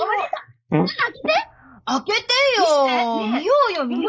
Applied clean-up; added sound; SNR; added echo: neural mask model Resemble Enhance denoiser.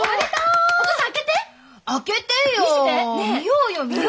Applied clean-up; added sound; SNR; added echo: none; none; none; none.